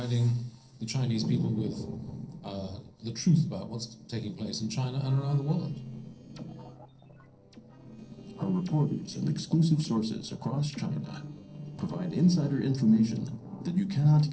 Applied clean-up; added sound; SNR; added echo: neural separator model SepFormer DNS4.